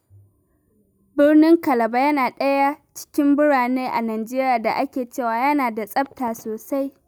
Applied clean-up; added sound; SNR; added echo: none; none; none; none.